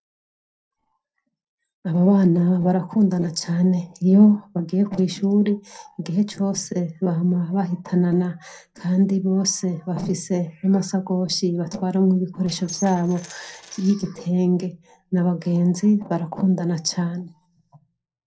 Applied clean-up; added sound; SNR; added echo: neural separator model SepFormer DNS4.